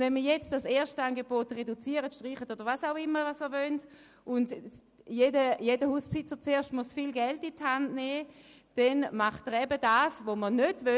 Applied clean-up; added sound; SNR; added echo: none; none; none; none.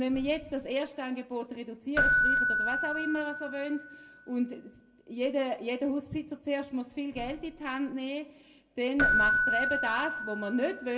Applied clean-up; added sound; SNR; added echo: none; Keyboard (musical); 0 dB; reverberation time 0.6 s.